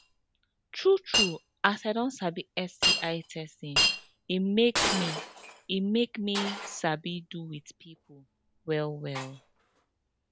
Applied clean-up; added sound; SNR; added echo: none; Shatter; 3 dB; none.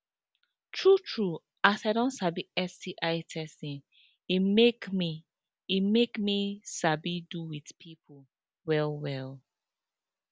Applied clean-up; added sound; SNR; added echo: none; none; none; none.